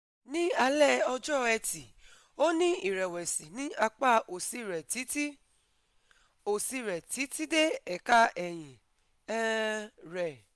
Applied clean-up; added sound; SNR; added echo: none; none; none; none.